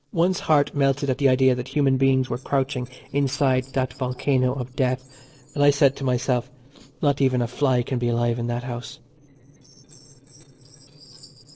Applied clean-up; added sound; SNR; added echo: neural separator model SepFormer DNS4.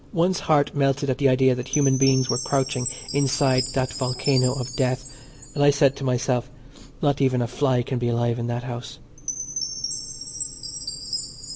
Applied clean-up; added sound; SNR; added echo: none; Chime; 11 dB; none.